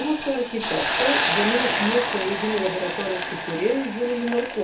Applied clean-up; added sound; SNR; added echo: none; Hiss; 1 dB; reverberation time 0.3 s.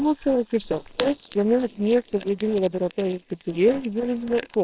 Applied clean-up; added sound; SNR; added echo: neural separator model SepFormer WHAMR!.